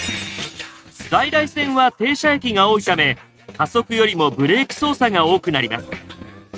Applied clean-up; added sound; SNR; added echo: neural mask model RNNoise.